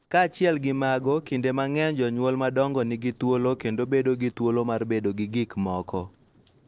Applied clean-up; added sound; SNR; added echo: neural separator model SepFormer DNS4.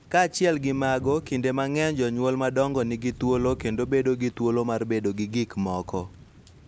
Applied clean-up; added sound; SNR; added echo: none; Thunder / Rain; 18 dB; none.